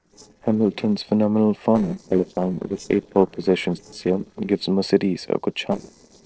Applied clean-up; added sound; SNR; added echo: neural separator model SepFormer DNS4.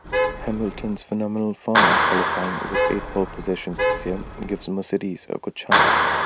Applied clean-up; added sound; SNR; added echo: none; Clapping + Traffic noise, roadway noise / Vehicle horn, car horn, honking; -4 dB; none.